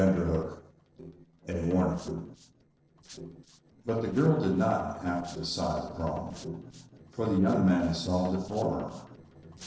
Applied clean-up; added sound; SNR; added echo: neural separator model SepFormer DNS4.